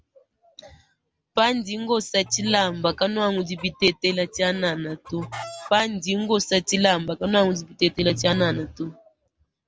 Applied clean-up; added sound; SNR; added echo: none; Chicken, rooster; 19 dB; none.